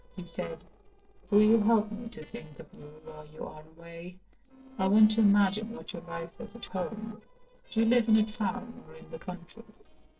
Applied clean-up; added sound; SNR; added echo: neural separator model SepFormer DNS4.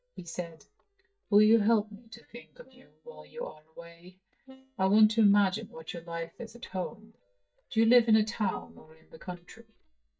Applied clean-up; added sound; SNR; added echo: neural mask model DeepFilterNet 3.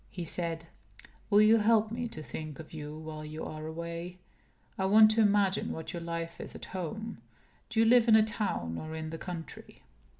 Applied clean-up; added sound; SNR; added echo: none; none; none; none.